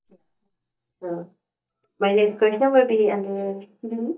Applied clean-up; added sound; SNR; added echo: neural mask model DeepFilterNet 3.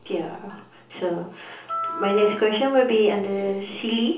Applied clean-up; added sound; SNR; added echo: none; Wind instrument, woodwind instrument; 10 dB; reverberation time 0.8 s.